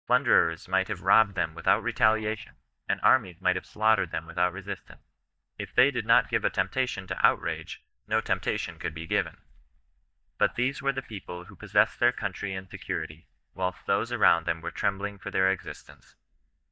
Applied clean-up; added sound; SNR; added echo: neural mask model DeepFilterNet 3.